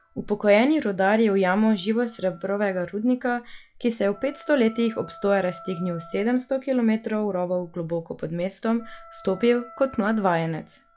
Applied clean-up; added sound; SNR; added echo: classical method log-MMSE.